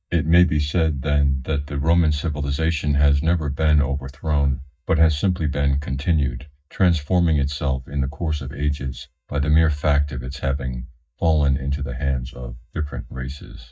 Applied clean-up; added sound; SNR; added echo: neural mask model DeepFilterNet 3.